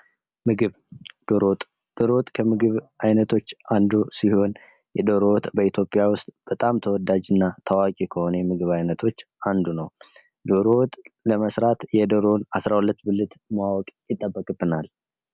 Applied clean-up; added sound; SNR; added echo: none; none; none; none.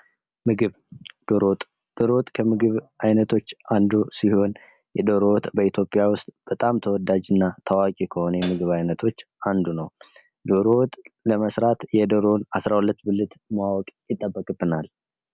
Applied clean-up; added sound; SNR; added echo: none; Hi-hat; 14 dB; none.